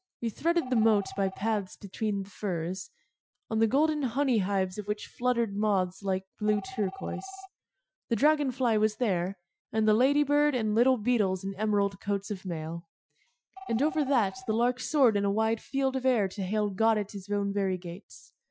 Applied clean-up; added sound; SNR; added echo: classical method Wiener filter.